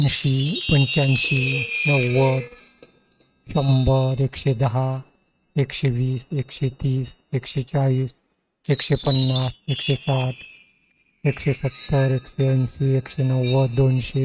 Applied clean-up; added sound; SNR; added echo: neural mask model RNNoise.